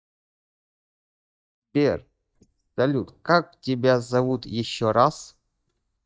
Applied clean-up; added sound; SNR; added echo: neural mask model DeepFilterNet 3.